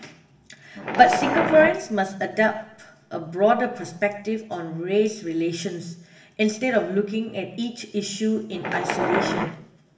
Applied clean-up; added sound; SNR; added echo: none; Wild animals; 3 dB; reverberation time 0.7 s.